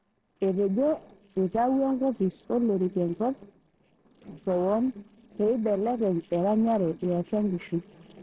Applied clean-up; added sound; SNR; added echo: neural separator model SepFormer DNS4.